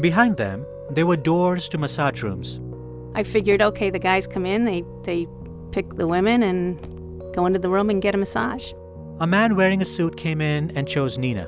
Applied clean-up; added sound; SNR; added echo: none; Piano; 13 dB; none.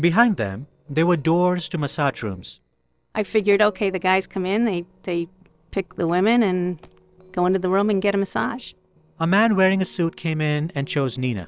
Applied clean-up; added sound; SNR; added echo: neural separator model SepFormer DNS4.